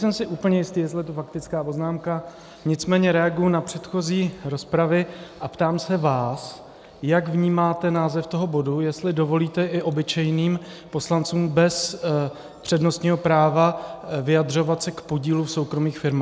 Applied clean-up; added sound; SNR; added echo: none; none; none; none.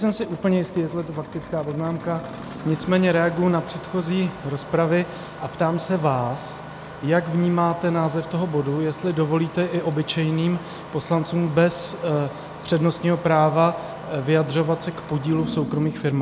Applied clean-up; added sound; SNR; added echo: none; Engine starting; 14 dB; none.